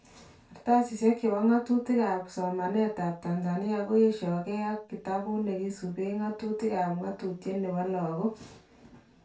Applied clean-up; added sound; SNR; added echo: none; none; none; reverberation time 0.2 s.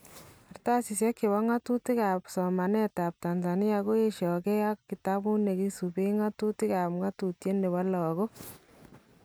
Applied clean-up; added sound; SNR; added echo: none; none; none; none.